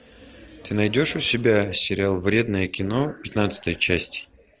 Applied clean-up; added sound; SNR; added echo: none; none; none; none.